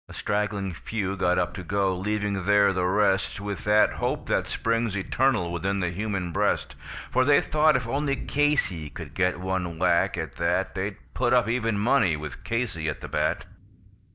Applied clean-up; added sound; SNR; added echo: neural mask model DeepFilterNet 3.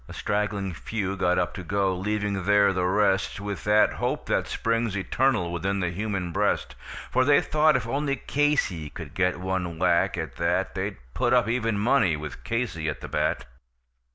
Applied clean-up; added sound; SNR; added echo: none; none; none; none.